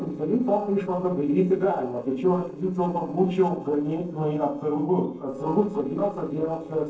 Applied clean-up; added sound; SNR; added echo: neural separator model SepFormer DNS4.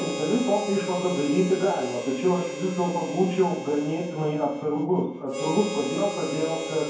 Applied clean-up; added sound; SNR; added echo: none; Harmonica; 9 dB; reverberation time 0.9 s.